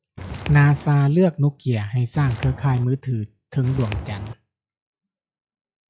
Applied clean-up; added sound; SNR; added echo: classical method log-MMSE.